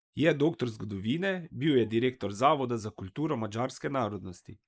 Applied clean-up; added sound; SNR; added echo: neural mask model Resemble Enhance denoiser.